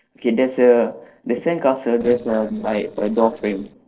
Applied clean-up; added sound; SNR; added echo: neural separator model SepFormer DNS4.